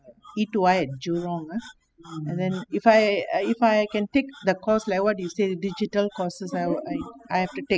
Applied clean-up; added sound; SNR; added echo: classical method spectral subtraction.